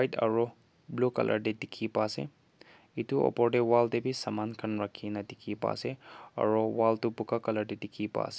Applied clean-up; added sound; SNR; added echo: none; none; none; none.